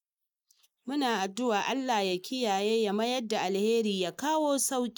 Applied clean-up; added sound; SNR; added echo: neural mask model Resemble Enhance denoiser.